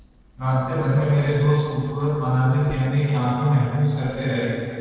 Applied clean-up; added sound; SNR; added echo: neural separator model SepFormer DNS4.